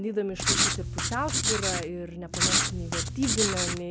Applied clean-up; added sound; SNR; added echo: none; Writing; -5 dB; none.